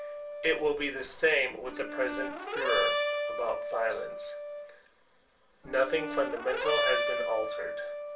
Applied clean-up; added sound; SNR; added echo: none; Brass instrument; 2 dB; reverberation time 0.3 s.